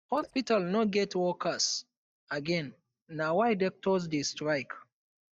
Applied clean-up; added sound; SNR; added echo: neural mask model DeepFilterNet 3.